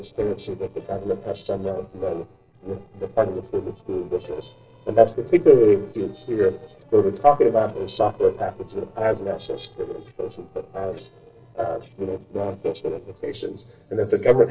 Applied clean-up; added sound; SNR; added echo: neural separator model SepFormer DNS4.